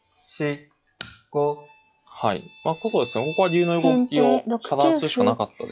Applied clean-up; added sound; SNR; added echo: classical method log-MMSE.